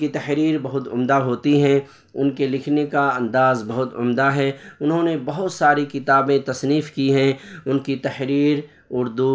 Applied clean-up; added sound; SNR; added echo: none; none; none; none.